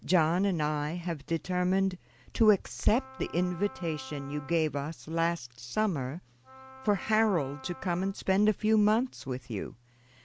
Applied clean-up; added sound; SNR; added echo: none; Wind instrument, woodwind instrument; 19 dB; none.